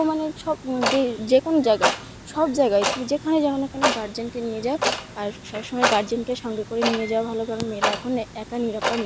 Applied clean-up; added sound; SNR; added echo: none; Clock; 4 dB; none.